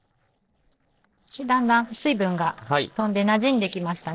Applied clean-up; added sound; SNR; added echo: neural separator model SepFormer DNS4.